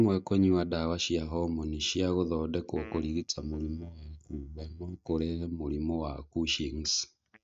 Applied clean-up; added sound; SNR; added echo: neural mask model DeepFilterNet 3.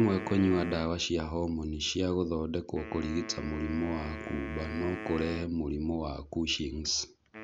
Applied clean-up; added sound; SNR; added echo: none; Wind instrument, woodwind instrument; 13 dB; none.